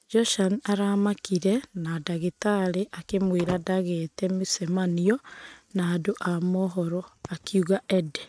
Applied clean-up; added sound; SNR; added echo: neural mask model RNNoise.